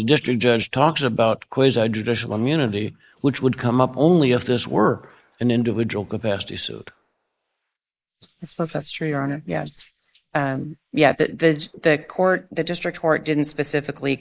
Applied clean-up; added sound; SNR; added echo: neural mask model Resemble Enhance denoiser.